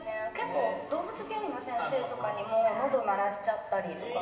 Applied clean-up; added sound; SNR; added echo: none; Car; 20 dB; reverberation time 2.0 s.